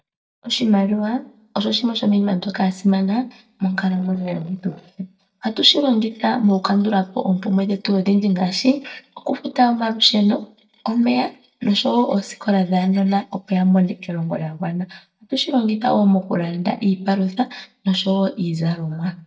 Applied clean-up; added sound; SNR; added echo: neural mask model DeepFilterNet 3.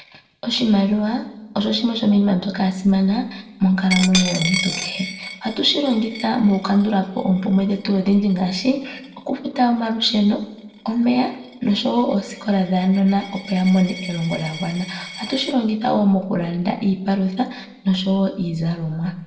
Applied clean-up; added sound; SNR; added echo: none; Coin (dropping); 15 dB; reverberation time 0.8 s.